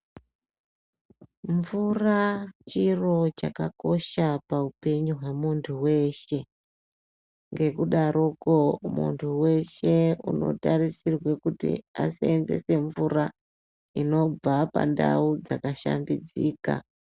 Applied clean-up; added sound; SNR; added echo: none; none; none; none.